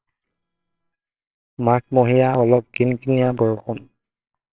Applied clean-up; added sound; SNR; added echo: neural separator model SepFormer WHAMR!.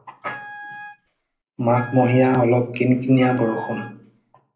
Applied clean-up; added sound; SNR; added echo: none; Wind instrument, woodwind instrument; 16 dB; reverberation time 0.5 s.